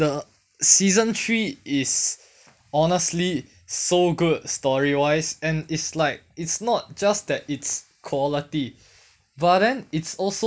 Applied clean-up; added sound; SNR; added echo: none; none; none; none.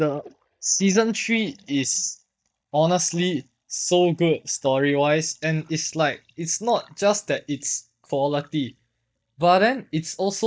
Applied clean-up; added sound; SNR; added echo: neural mask model DeepFilterNet 3.